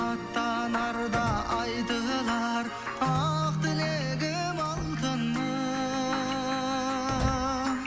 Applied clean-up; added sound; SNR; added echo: none; Drawer open or close; 11 dB; none.